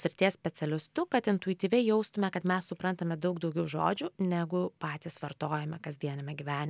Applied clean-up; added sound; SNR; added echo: none; none; none; none.